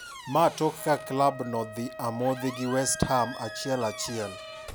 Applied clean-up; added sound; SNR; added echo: none; Squeak + Wind instrument, woodwind instrument; 13 dB; none.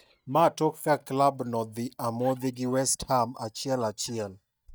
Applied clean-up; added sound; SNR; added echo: neural mask model DeepFilterNet 3.